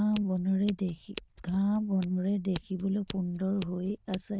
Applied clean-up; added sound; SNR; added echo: neural diffusion model UNIVERSE++.